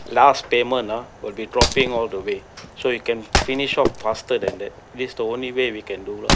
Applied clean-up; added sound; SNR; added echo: none; Wood; 5 dB; none.